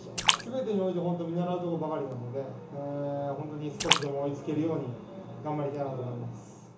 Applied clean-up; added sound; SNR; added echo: none; Splash, splatter; 2 dB; reverberation time 0.8 s.